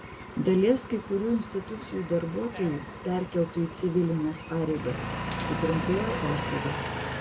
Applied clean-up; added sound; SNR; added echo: none; Engine; 6 dB; none.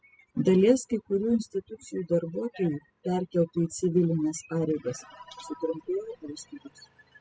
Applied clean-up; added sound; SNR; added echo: classical method spectral subtraction.